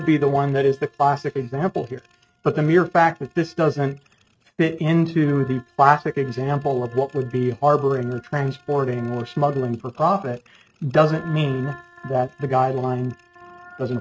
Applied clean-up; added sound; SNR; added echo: neural mask model RNNoise.